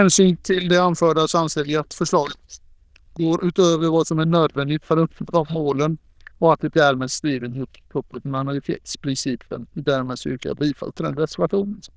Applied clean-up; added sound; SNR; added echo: neural diffusion model UNIVERSE++.